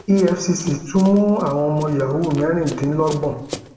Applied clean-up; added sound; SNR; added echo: none; Run; 19 dB; reverberation time 1.0 s.